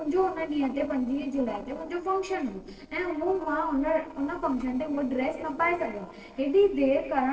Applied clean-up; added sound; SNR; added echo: neural separator model SepFormer DNS4.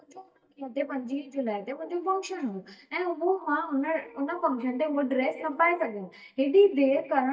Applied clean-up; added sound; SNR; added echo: neural mask model DeepFilterNet 3.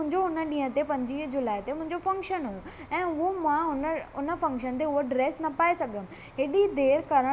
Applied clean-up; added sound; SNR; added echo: none; none; none; none.